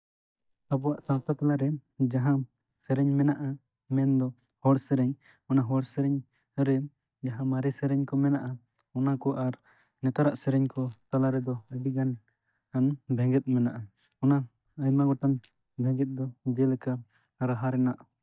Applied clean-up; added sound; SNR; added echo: neural mask model DeepFilterNet 3.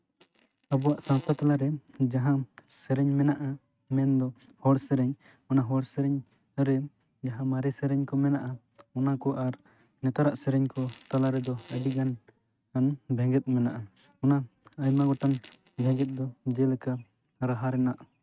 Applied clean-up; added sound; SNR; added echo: neural mask model RNNoise.